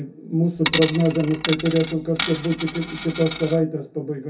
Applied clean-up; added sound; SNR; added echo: none; Coin (dropping); 7 dB; reverberation time 0.3 s.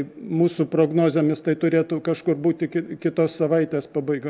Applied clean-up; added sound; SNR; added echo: none; none; none; none.